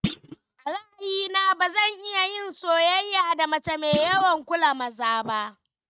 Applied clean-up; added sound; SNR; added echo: neural mask model RNNoise.